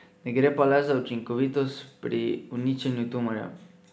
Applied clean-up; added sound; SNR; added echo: none; none; none; none.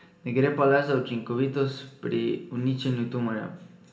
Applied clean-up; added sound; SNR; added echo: none; none; none; reverberation time 0.5 s.